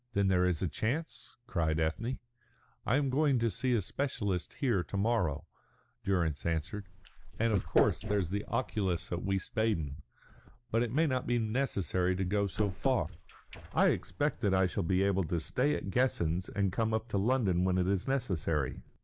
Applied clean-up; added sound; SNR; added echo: neural mask model Resemble Enhance denoiser.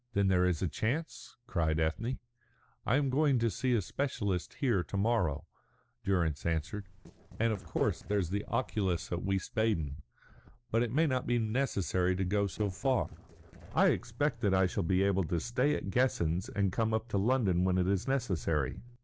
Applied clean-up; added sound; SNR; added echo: neural separator model SepFormer DNS4.